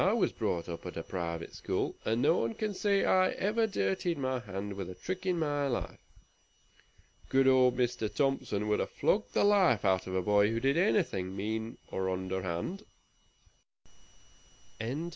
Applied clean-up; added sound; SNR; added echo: none; none; none; none.